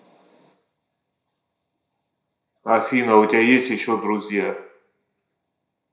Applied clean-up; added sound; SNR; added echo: none; none; none; reverberation time 0.5 s.